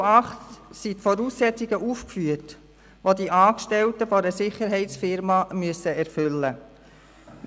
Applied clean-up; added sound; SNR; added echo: none; none; none; none.